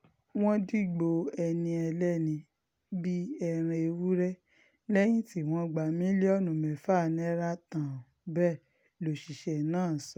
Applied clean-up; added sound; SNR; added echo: none; none; none; none.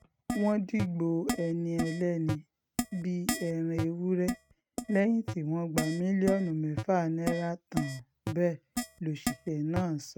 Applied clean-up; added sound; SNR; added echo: neural mask model RNNoise.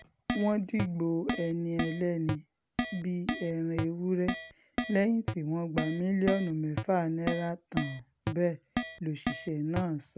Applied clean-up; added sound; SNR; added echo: none; Keyboard (musical); 4 dB; none.